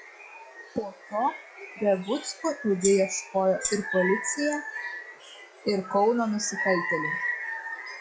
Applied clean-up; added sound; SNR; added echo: classical method log-MMSE.